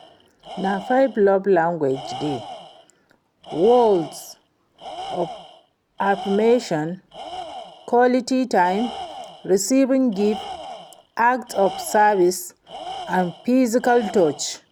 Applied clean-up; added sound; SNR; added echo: none; Tools; 15 dB; none.